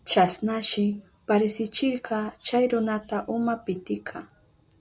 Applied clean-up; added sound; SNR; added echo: none; none; none; none.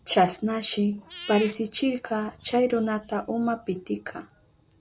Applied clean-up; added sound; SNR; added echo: none; Meow / Purr; 18 dB; none.